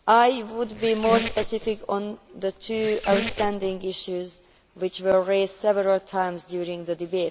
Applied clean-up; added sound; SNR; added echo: none; Squeak; 8 dB; none.